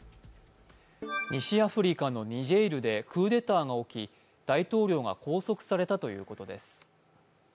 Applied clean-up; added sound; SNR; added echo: none; none; none; none.